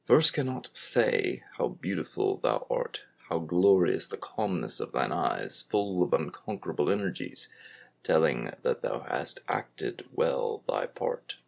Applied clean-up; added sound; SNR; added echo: none; none; none; none.